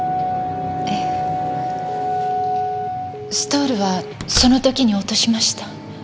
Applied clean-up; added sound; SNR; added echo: none; Telephone + Slam; 11 dB; none.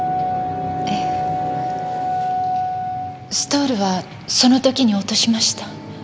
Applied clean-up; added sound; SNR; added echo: none; none; none; none.